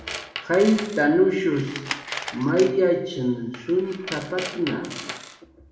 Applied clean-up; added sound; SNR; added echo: none; Tools; 13 dB; reverberation time 0.9 s.